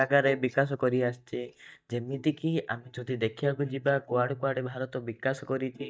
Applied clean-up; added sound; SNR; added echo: neural mask model DeepFilterNet 3.